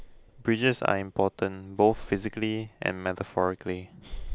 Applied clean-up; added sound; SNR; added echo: none; Breathing; 14 dB; none.